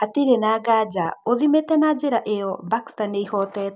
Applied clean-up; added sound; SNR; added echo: none; none; none; none.